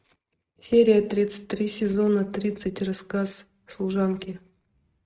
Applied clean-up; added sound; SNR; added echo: neural mask model RNNoise.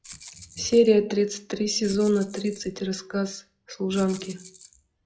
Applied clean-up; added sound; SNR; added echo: classical method log-MMSE.